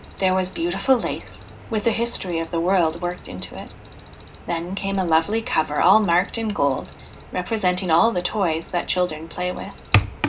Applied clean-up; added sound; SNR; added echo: none; Alarm; 10 dB; reverberation time 0.2 s.